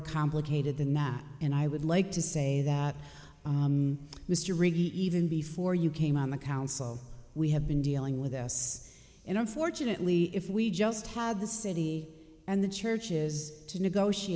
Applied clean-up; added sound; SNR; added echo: none; none; none; none.